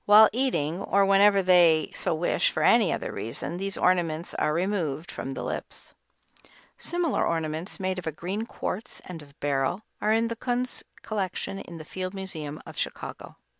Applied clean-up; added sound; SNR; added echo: none; none; none; none.